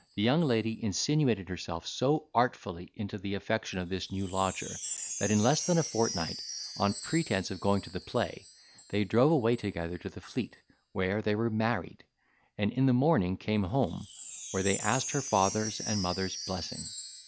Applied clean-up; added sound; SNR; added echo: none; Wind chime; 12 dB; none.